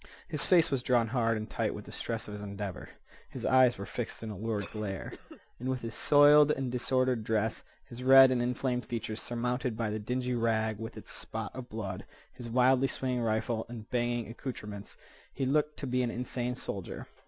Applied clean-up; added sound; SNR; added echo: none; Cough; 19 dB; none.